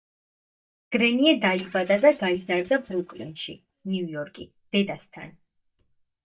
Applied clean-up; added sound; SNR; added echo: neural mask model DeepFilterNet 3.